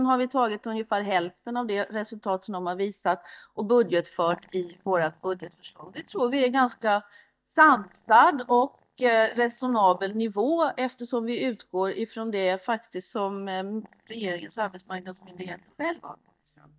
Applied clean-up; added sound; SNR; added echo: neural mask model DeepFilterNet 3.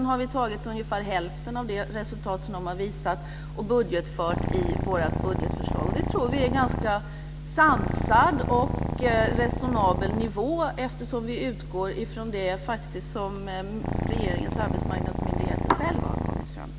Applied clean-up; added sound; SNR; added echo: none; Purr; 0 dB; none.